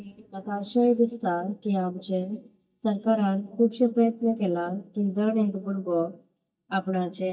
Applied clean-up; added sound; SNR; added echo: neural mask model DeepFilterNet 3.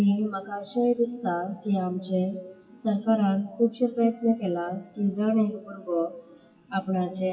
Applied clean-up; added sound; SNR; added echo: classical method WPE with log-MMSE.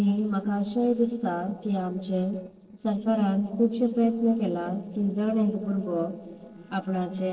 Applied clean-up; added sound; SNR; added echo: neural separator model SepFormer DNS4.